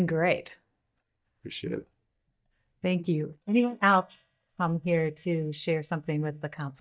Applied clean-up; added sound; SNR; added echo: neural mask model DeepFilterNet 3.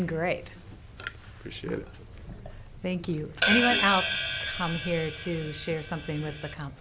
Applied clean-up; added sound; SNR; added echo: none; Hi-hat; -1 dB; none.